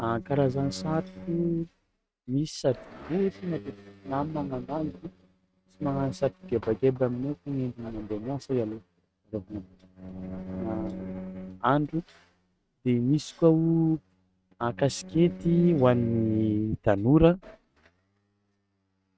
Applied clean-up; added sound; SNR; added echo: neural mask model RNNoise.